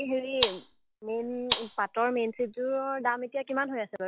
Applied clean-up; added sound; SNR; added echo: classical method log-MMSE.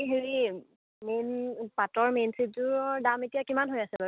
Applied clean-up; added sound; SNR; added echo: none; none; none; none.